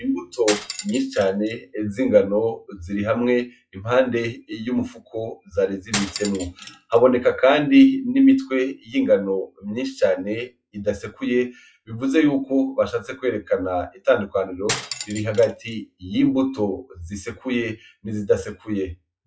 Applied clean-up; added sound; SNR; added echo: classical method log-MMSE.